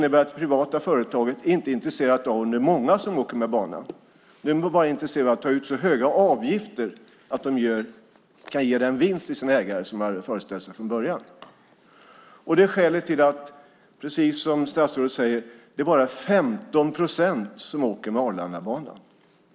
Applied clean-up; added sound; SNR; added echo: none; none; none; none.